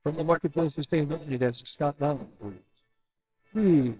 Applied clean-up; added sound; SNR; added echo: neural separator model SepFormer WHAMR!.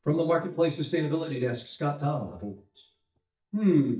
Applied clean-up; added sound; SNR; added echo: neural mask model DeepFilterNet 3.